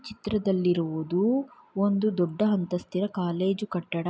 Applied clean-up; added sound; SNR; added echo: none; none; none; none.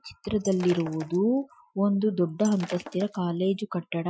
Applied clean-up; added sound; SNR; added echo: classical method Wiener filter.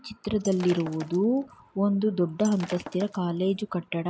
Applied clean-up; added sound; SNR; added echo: none; Shatter; 17 dB; none.